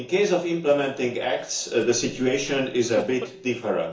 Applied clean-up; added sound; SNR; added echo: neural separator model SepFormer DNS4.